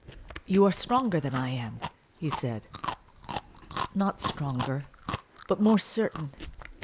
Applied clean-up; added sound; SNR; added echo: neural mask model Resemble Enhance denoiser.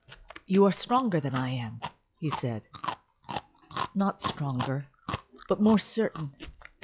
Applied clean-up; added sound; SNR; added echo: classical method log-MMSE.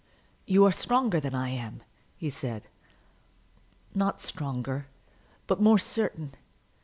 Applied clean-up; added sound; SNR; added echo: none; none; none; none.